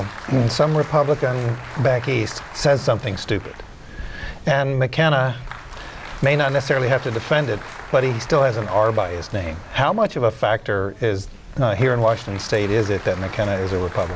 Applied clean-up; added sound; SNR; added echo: none; Applause; 17 dB; none.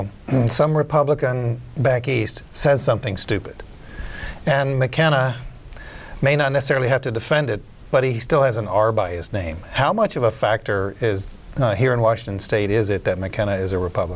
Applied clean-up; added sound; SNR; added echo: none; none; none; none.